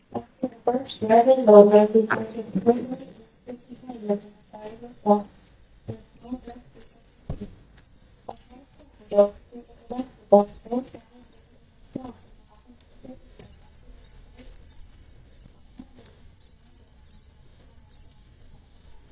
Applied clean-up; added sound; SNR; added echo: neural mask model DeepFilterNet 3.